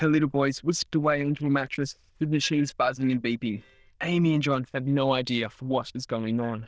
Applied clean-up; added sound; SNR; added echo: neural diffusion model UNIVERSE++.